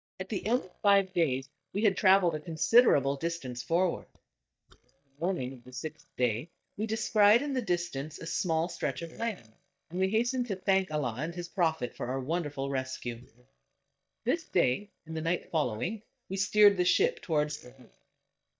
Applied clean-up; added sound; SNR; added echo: neural mask model DeepFilterNet 3.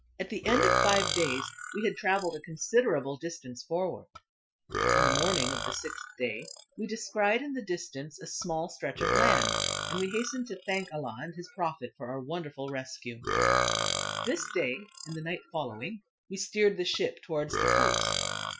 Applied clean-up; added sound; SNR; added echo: classical method Wiener filter.